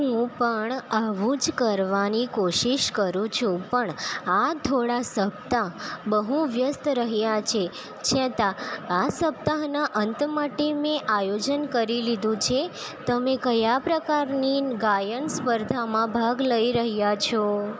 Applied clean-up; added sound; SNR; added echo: none; none; none; none.